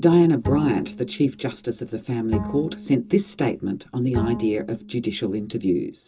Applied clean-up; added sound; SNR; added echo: none; Bowed string instrument; 11 dB; reverberation time 0.2 s.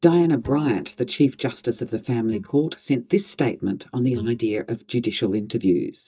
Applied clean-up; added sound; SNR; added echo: neural mask model DeepFilterNet 3.